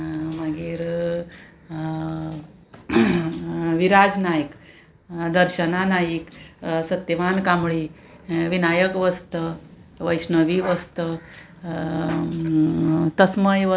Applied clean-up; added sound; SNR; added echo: none; none; none; none.